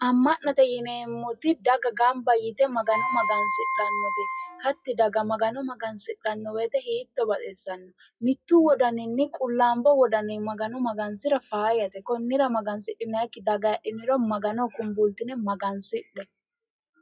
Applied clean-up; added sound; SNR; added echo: classical method WPE with log-MMSE.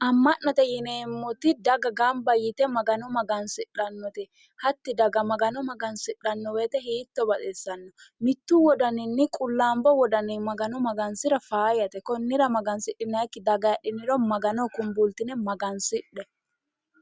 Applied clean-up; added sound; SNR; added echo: none; none; none; none.